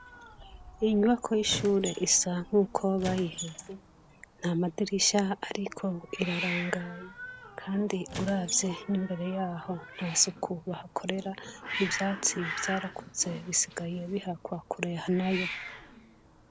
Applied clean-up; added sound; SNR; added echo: none; Squeak + Hiss; 11 dB; none.